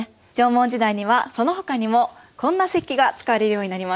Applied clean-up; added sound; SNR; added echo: none; none; none; none.